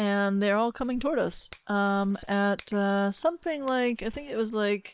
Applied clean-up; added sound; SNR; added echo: neural separator model SepFormer WHAM!.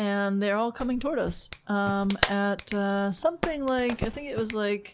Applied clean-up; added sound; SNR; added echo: none; Clapping; 8 dB; none.